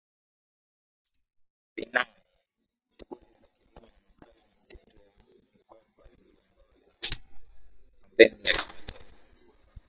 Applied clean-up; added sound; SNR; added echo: neural mask model DeepFilterNet 3.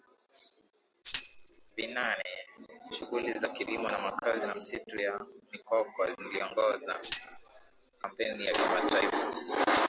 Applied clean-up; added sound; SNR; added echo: none; Tambourine; -3 dB; none.